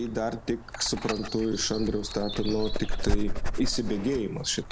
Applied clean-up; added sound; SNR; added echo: none; Dog; 1 dB; none.